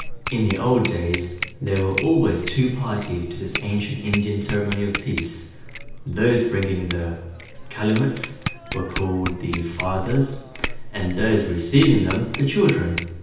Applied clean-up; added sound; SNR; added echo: none; Bicycle bell; 9 dB; reverberation time 0.8 s.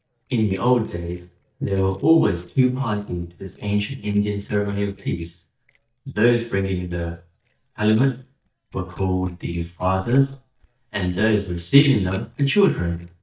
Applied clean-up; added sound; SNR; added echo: neural mask model DeepFilterNet 3.